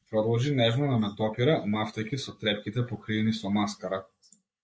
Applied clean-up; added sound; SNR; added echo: neural mask model Resemble Enhance denoiser.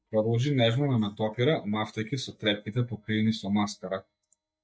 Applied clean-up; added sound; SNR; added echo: neural mask model DeepFilterNet 3.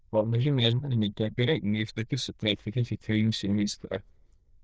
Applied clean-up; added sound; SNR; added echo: neural diffusion model UNIVERSE++.